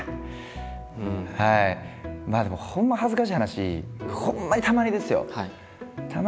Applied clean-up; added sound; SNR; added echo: none; none; none; none.